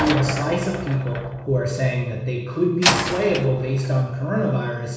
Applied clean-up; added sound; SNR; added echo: none; Slam; 6 dB; reverberation time 1.1 s.